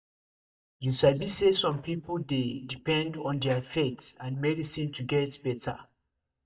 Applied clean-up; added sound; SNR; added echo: neural mask model DeepFilterNet 3.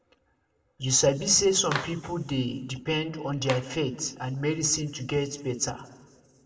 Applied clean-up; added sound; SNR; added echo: none; Clapping; 15 dB; reverberation time 1.1 s.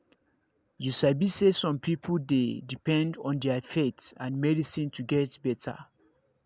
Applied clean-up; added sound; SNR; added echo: none; none; none; none.